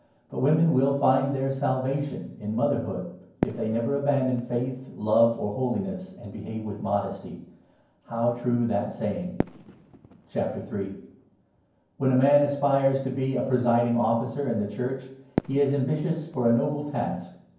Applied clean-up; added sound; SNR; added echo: none; Fireworks; 16 dB; reverberation time 0.9 s.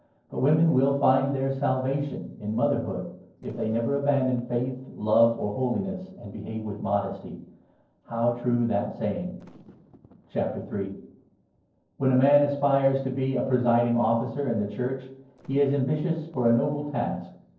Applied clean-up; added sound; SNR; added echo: neural separator model SepFormer DNS4.